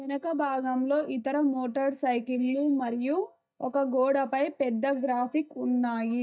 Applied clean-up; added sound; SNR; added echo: neural mask model DeepFilterNet 3.